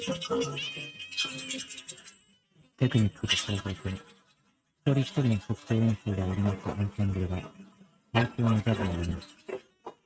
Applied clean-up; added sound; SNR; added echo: neural mask model RNNoise.